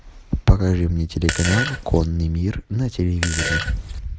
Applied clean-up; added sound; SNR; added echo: none; Fart; 5 dB; none.